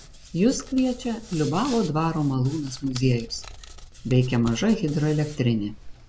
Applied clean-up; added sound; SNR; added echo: none; Hands; 15 dB; none.